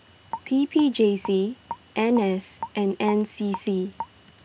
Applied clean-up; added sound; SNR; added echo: none; Raindrop / Drip; 15 dB; none.